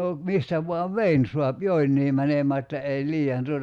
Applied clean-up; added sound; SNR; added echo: none; none; none; none.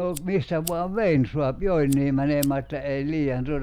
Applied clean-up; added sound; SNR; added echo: none; Bird vocalization, bird call, bird song + Fire; 13 dB; none.